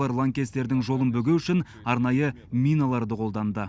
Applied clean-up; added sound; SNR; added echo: none; none; none; none.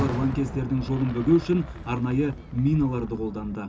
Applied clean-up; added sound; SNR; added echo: none; Fireworks; 11 dB; reverberation time 0.2 s.